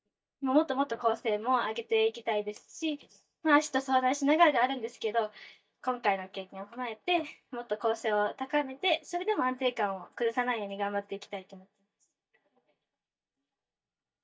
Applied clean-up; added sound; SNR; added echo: neural mask model DeepFilterNet 3.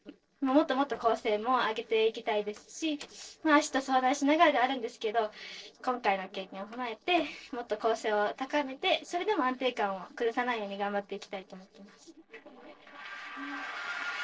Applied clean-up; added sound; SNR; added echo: neural separator model SepFormer DNS4.